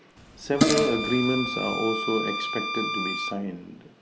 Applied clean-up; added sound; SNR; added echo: none; Bowed string instrument + Fart; 1 dB; none.